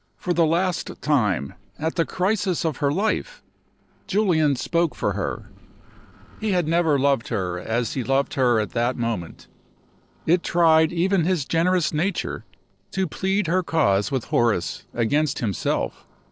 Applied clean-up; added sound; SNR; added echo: neural separator model SepFormer DNS4.